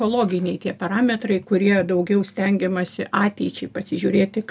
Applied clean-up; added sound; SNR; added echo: none; none; none; none.